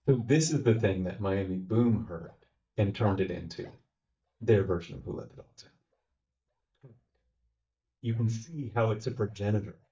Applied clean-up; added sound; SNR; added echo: neural mask model DeepFilterNet 3.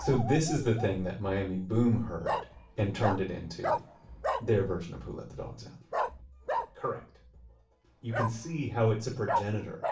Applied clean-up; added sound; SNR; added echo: none; Bark; 6 dB; reverberation time 0.3 s.